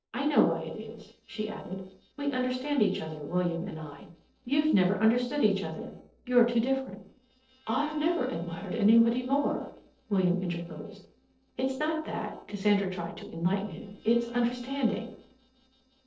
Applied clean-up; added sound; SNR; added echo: neural separator model SepFormer DNS4.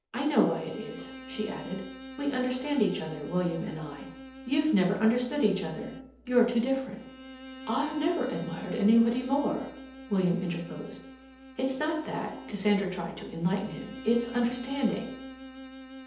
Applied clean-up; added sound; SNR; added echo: none; Bowed string instrument; 15 dB; reverberation time 2.2 s.